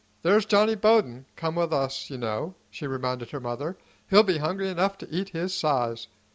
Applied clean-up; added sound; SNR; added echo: none; none; none; none.